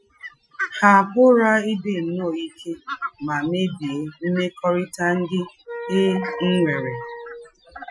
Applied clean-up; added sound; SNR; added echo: classical method Wiener filter.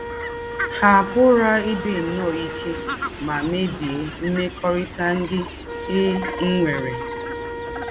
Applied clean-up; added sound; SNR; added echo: none; Wind instrument, woodwind instrument + Fowl; 8 dB; none.